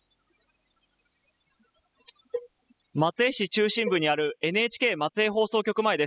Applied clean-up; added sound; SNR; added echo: classical method spectral subtraction.